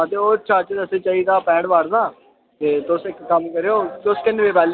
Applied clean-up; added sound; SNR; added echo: none; none; none; none.